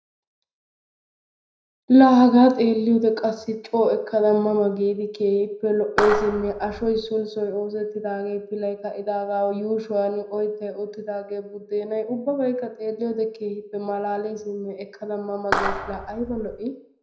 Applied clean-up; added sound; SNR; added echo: none; Clapping; 5 dB; reverberation time 0.4 s.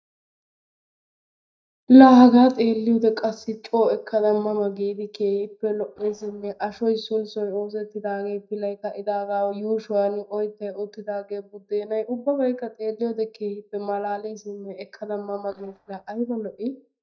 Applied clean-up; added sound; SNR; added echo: neural mask model DeepFilterNet 3.